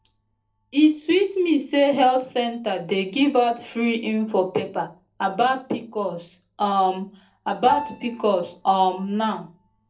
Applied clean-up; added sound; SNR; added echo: neural separator model SepFormer DNS4.